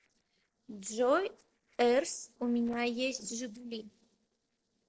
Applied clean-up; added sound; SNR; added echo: neural separator model SepFormer DNS4.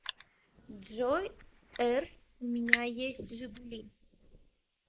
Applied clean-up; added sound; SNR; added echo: neural mask model Resemble Enhance denoiser.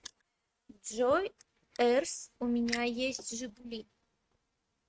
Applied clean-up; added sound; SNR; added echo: neural mask model RNNoise.